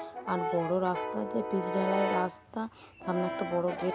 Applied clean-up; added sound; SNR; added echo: none; Brass instrument; 4 dB; none.